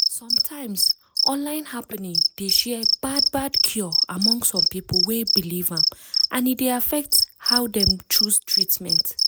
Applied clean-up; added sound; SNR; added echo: neural mask model Resemble Enhance denoiser.